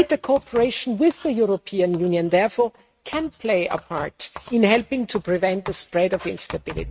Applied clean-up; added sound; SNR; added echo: neural mask model RNNoise.